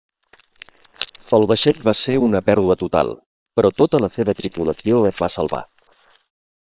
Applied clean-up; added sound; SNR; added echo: neural separator model SepFormer WHAM!.